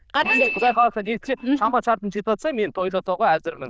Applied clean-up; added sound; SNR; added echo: neural diffusion model UNIVERSE++.